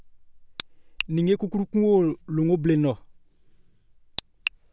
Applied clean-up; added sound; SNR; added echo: none; none; none; none.